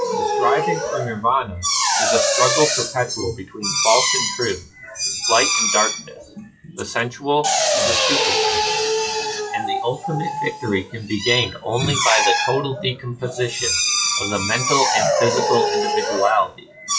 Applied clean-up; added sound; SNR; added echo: classical method WPE with log-MMSE.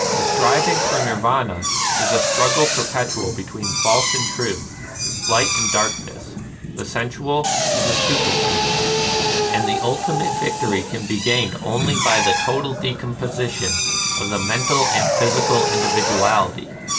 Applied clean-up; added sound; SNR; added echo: none; Drill; -2 dB; reverberation time 0.2 s.